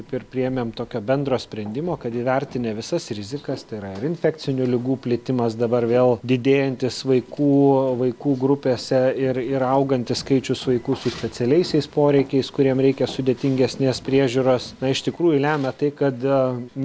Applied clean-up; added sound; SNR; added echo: none; none; none; none.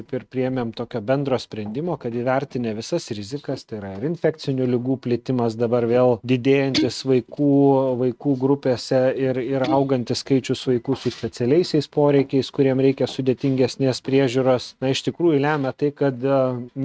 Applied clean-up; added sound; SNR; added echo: neural mask model RNNoise.